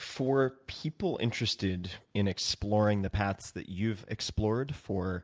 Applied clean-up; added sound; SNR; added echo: none; none; none; none.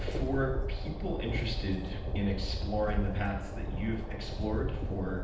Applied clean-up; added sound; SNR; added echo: none; Train; -1 dB; reverberation time 0.9 s.